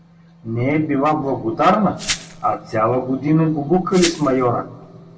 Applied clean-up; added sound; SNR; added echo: none; Glass; 10 dB; reverberation time 1.5 s.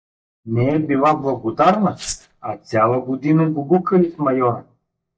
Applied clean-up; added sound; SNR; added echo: neural mask model DeepFilterNet 3.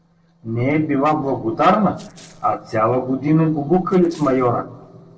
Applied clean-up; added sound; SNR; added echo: neural separator model SepFormer DNS4.